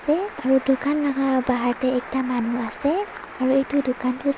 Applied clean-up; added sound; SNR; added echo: none; Applause; 15 dB; none.